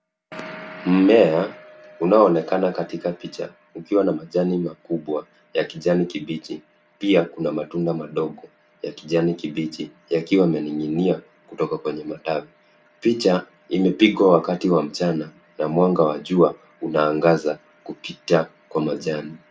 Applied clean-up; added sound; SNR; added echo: none; none; none; none.